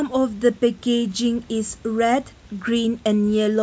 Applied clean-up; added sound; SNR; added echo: none; none; none; none.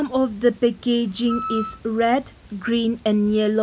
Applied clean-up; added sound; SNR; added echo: none; Wind instrument, woodwind instrument; 12 dB; none.